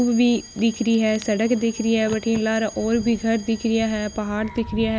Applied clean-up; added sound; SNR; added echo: none; Car + Alarm; 19 dB; none.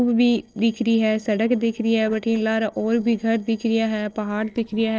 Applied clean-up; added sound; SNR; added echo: neural separator model SepFormer DNS4.